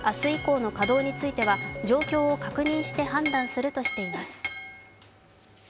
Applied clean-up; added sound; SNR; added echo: none; Chink, clink; 5 dB; none.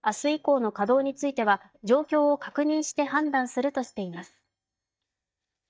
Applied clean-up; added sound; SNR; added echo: neural mask model DeepFilterNet 3.